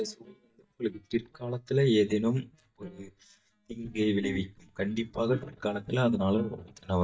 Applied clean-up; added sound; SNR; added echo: neural mask model DeepFilterNet 3.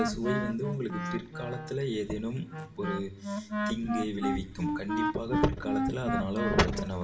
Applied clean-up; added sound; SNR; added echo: none; Wind instrument, woodwind instrument; 1 dB; reverberation time 2.5 s.